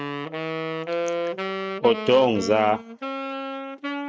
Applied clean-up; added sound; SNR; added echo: neural mask model RNNoise.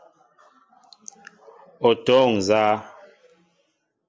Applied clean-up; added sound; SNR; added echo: none; none; none; none.